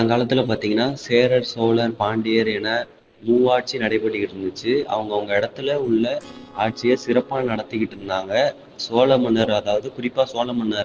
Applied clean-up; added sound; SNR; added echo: neural separator model SepFormer DNS4.